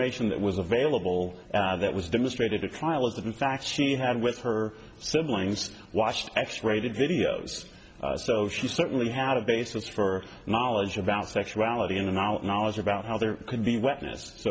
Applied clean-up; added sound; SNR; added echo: none; none; none; none.